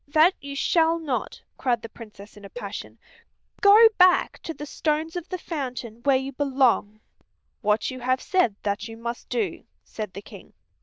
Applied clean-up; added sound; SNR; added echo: neural diffusion model UNIVERSE++.